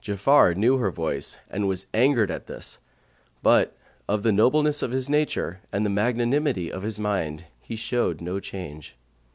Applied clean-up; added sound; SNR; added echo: none; none; none; none.